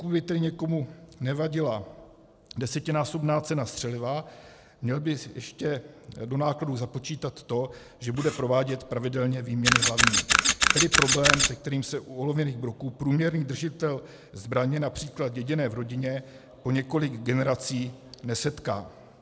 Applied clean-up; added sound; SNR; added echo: none; Camera; -4 dB; none.